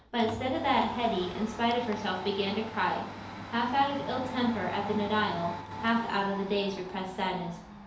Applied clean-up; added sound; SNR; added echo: none; Domestic sounds, home sounds; 10 dB; reverberation time 2.2 s.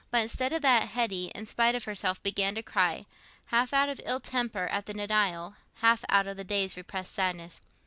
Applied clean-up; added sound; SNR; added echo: none; none; none; none.